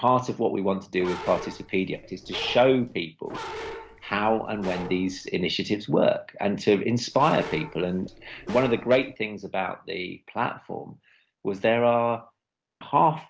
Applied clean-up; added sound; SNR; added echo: none; Bark; 13 dB; none.